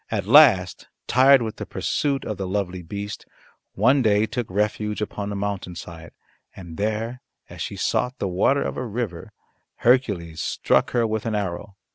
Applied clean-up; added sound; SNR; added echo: none; none; none; none.